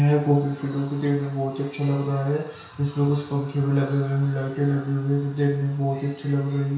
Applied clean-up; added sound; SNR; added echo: none; none; none; reverberation time 0.5 s.